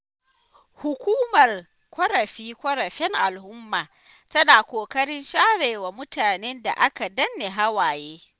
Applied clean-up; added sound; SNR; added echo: none; none; none; none.